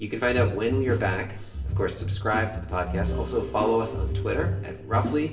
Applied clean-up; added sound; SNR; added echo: none; none; none; reverberation time 0.6 s.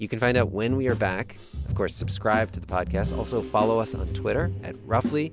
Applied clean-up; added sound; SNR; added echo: none; none; none; none.